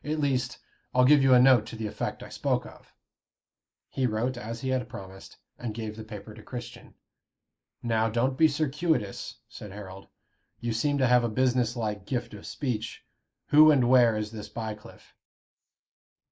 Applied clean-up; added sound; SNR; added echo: neural mask model Resemble Enhance denoiser.